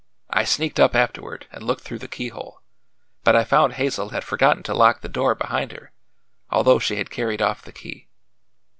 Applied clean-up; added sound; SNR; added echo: none; none; none; none.